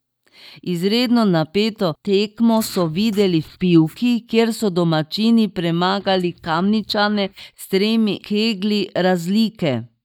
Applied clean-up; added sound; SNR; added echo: neural mask model DeepFilterNet 3.